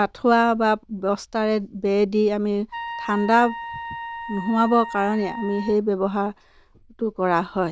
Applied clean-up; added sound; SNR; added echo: neural diffusion model UNIVERSE++.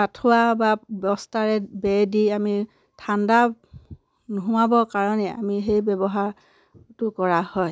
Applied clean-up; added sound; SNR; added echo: none; none; none; none.